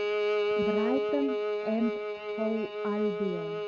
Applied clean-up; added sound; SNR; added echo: neural mask model RNNoise.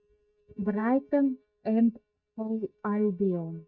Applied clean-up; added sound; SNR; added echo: neural mask model DeepFilterNet 3.